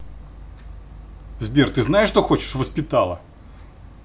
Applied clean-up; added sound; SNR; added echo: none; none; none; none.